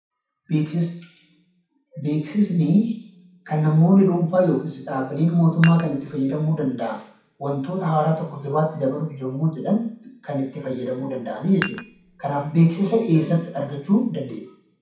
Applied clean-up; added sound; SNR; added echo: none; Dishes, pots, and pans; 12 dB; reverberation time 0.6 s.